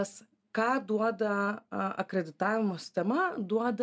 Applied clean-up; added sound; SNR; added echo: none; none; none; none.